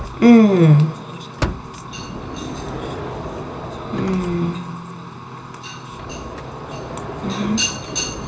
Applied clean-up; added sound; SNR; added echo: none; Sliding door / Motor vehicle (road); 12 dB; reverberation time 2.7 s.